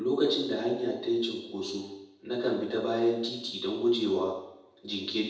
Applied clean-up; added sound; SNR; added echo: none; none; none; reverberation time 0.8 s.